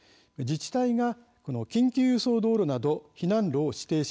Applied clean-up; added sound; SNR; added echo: none; none; none; none.